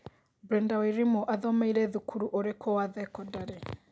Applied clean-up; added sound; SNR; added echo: none; none; none; none.